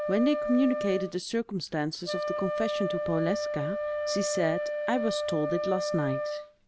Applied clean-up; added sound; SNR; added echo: none; Wind instrument, woodwind instrument; 2 dB; none.